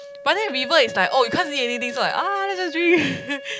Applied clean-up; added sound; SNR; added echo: none; Wind instrument, woodwind instrument; 12 dB; none.